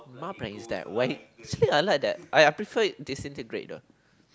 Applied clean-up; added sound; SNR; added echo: none; none; none; none.